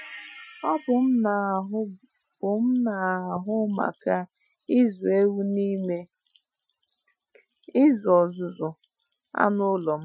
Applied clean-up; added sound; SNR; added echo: classical method Wiener filter.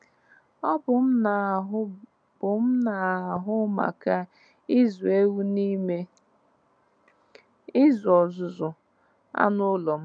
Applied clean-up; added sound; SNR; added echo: none; none; none; none.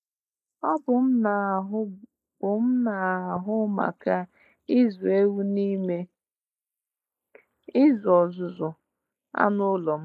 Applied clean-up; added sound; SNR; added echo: neural mask model Resemble Enhance denoiser.